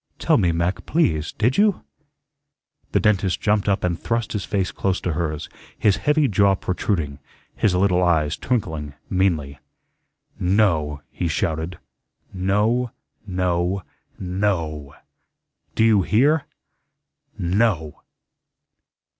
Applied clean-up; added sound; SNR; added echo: none; none; none; none.